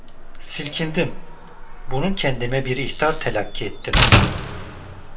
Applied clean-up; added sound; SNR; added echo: none; Slam; -3 dB; reverberation time 0.3 s.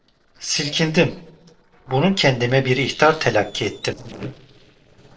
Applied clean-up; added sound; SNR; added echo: neural separator model SepFormer DNS4.